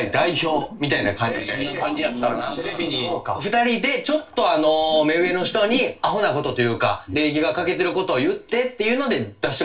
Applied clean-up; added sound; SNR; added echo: neural separator model SepFormer DNS4.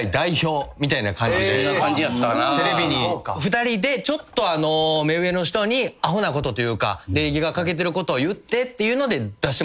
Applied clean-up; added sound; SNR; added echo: none; none; none; none.